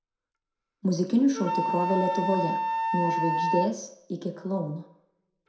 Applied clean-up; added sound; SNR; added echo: none; Wind instrument, woodwind instrument; 2 dB; reverberation time 0.6 s.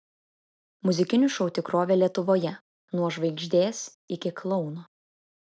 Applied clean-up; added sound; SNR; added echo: none; none; none; none.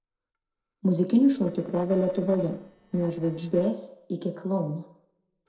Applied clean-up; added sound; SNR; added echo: neural separator model SepFormer DNS4.